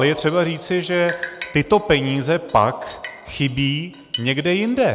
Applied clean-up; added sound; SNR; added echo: none; Drip; 17 dB; none.